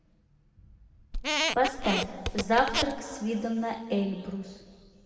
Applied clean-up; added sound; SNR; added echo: none; Squeak; 0 dB; reverberation time 1.7 s.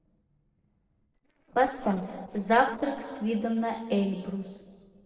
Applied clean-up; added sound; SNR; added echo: neural separator model SepFormer DNS4.